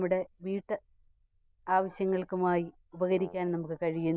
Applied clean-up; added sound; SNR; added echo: neural diffusion model UNIVERSE++.